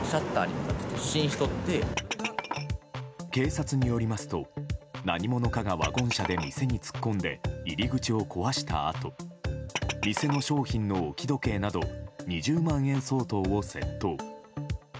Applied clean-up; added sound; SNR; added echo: none; Glass; 11 dB; none.